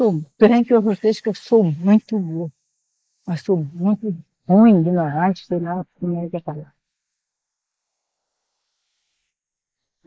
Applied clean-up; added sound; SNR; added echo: neural mask model Resemble Enhance denoiser.